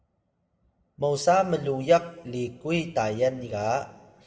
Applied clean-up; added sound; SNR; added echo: none; none; none; reverberation time 1.2 s.